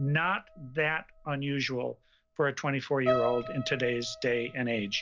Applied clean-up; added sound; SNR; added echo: none; Piano; 8 dB; none.